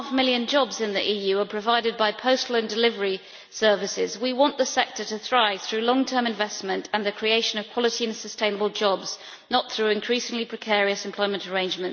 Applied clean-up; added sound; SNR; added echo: none; none; none; none.